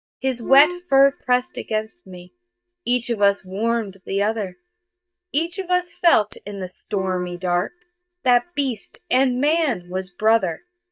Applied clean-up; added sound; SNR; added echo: neural mask model DeepFilterNet 3.